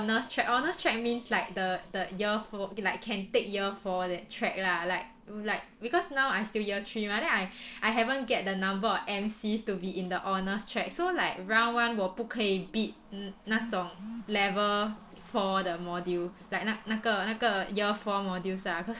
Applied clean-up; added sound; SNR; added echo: neural separator model SepFormer DNS4.